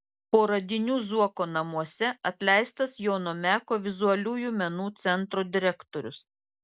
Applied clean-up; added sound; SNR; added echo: none; none; none; none.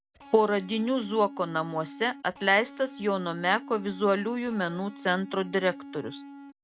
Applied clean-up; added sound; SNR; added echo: none; Electric guitar; 16 dB; none.